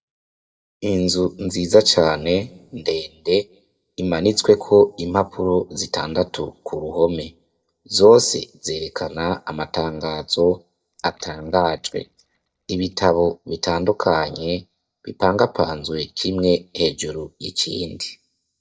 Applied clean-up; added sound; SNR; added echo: neural mask model DeepFilterNet 3.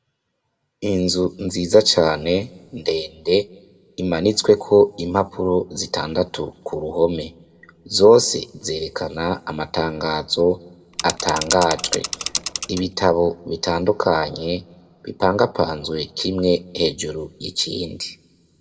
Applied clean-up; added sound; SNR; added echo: none; Mechanisms / Bicycle; 7 dB; reverberation time 0.4 s.